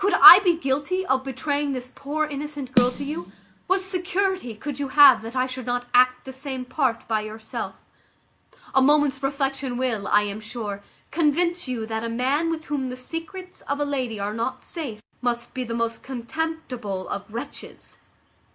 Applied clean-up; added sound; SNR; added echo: none; Snare drum; 6 dB; none.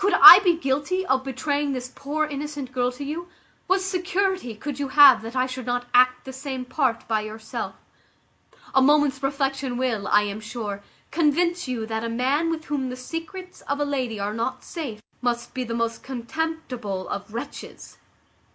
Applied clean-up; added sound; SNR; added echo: none; none; none; none.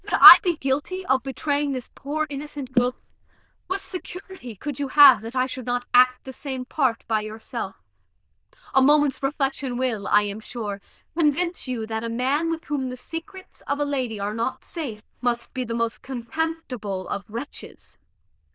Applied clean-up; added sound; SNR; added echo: neural diffusion model UNIVERSE++.